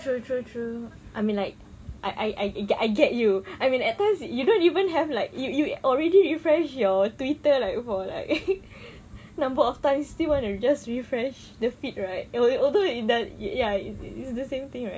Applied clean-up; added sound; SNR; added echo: none; none; none; none.